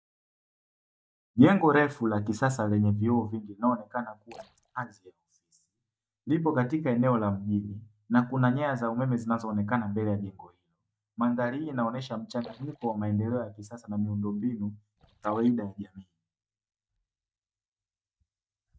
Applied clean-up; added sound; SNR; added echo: neural mask model DeepFilterNet 3.